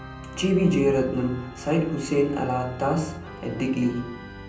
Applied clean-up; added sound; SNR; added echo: none; Organ; 15 dB; reverberation time 0.6 s.